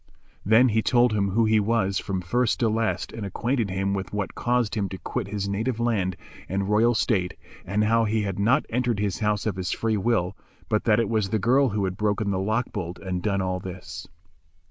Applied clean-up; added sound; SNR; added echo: none; none; none; none.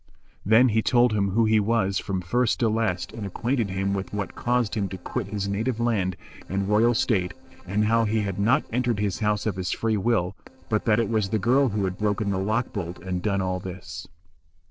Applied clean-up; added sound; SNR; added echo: neural separator model SepFormer DNS4.